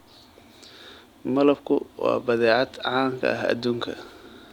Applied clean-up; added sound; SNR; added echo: none; none; none; none.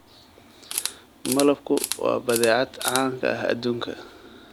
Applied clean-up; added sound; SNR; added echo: none; Camera; 9 dB; none.